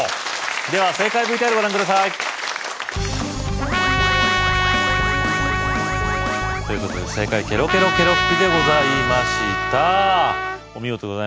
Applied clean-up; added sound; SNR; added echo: none; Trumpet; 0 dB; none.